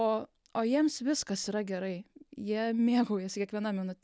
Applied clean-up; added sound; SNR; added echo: none; none; none; none.